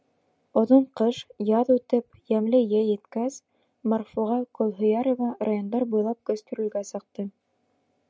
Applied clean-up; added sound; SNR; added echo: none; none; none; none.